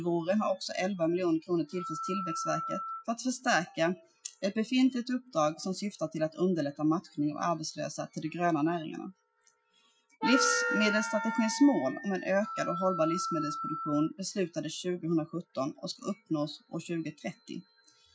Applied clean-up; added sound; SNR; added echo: classical method Wiener filter.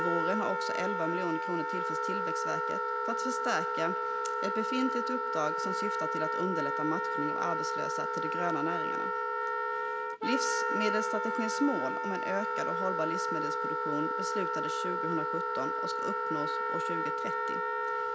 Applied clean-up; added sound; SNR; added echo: none; Wind instrument, woodwind instrument; -4 dB; none.